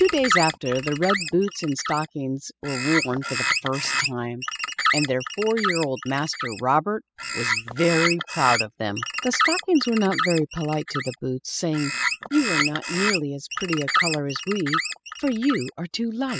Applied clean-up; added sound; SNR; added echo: classical method spectral subtraction.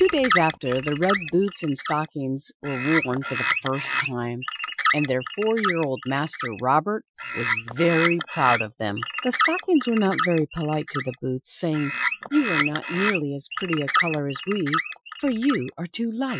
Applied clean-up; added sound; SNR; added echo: classical method Wiener filter.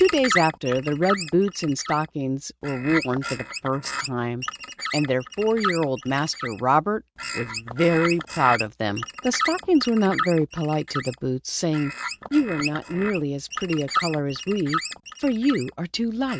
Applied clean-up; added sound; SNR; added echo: neural mask model RNNoise.